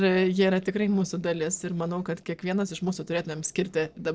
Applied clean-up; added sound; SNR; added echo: neural separator model SepFormer DNS4.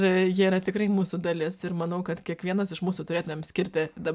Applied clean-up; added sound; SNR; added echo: none; none; none; none.